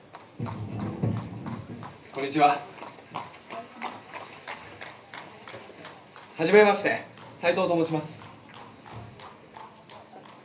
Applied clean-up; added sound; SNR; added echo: none; Livestock, farm animals, working animals; 15 dB; reverberation time 0.3 s.